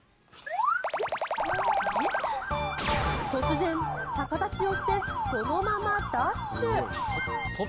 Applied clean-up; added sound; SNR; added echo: none; Motor vehicle (road) / Siren; 3 dB; none.